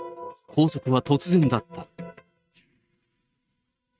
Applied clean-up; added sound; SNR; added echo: neural mask model RNNoise.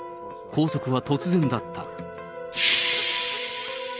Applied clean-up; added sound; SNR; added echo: none; Wind instrument, woodwind instrument + Cough; 18 dB; none.